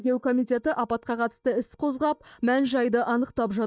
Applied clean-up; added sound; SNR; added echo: neural mask model DeepFilterNet 3.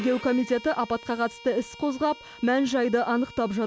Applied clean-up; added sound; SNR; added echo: none; Bowed string instrument; 19 dB; none.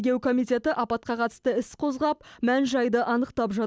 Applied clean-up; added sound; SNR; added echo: none; none; none; none.